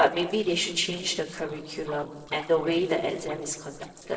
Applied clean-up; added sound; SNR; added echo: neural separator model SepFormer DNS4.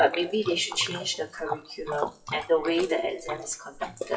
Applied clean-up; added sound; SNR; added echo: classical method WPE with log-MMSE.